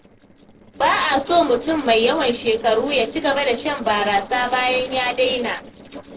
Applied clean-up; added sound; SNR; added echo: neural separator model SepFormer DNS4.